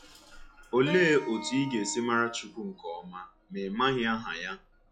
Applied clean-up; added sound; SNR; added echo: classical method log-MMSE.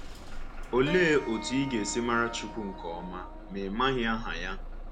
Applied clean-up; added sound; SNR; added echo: none; Wind instrument, woodwind instrument + Engine starting / Bus; 9 dB; none.